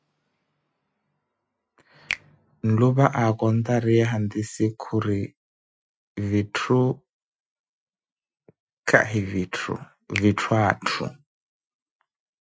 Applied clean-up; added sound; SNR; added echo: classical method Wiener filter.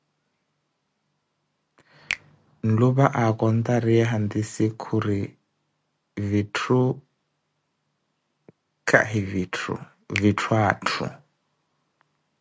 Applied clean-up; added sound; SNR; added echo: none; Finger snapping; 15 dB; none.